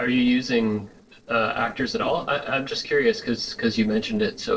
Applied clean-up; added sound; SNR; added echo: neural separator model SepFormer DNS4.